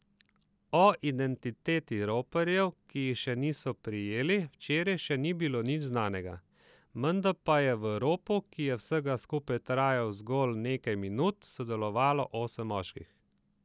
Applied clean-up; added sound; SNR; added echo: none; none; none; none.